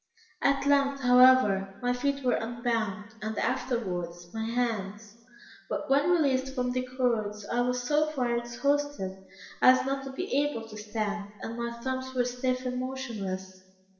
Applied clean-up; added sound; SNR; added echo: none; none; none; reverberation time 1.1 s.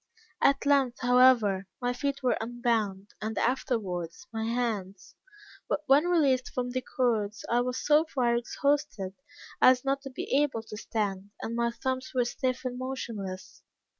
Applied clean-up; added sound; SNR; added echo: none; none; none; none.